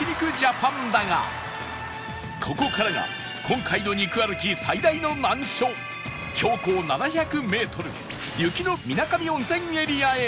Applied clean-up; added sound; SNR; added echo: none; none; none; none.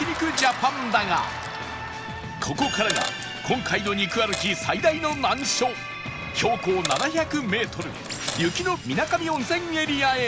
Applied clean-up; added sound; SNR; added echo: none; Coin (dropping); 14 dB; none.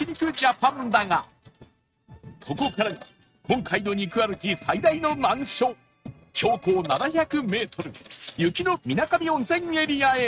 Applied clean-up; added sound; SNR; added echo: neural mask model RNNoise.